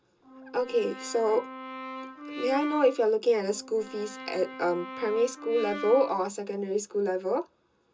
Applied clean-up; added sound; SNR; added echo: none; Brass instrument; 12 dB; reverberation time 0.2 s.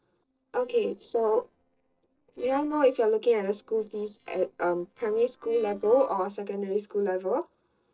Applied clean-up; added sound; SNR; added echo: neural separator model SepFormer DNS4.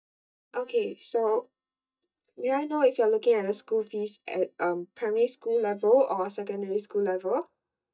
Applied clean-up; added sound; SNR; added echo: neural mask model DeepFilterNet 3.